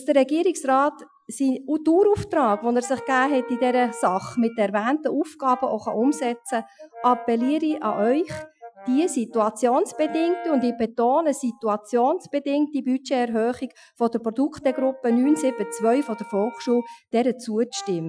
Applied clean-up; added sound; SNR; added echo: classical method Wiener filter.